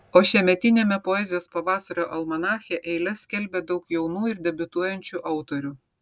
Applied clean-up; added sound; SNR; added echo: none; none; none; none.